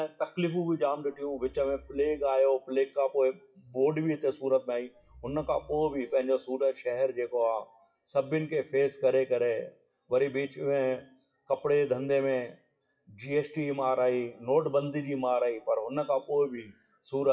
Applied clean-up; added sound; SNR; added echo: classical method WPE with log-MMSE.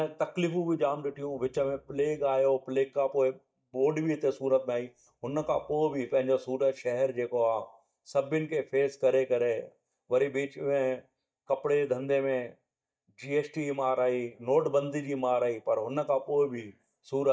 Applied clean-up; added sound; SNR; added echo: neural mask model DeepFilterNet 3.